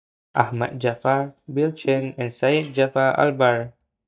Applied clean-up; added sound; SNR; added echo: neural mask model DeepFilterNet 3.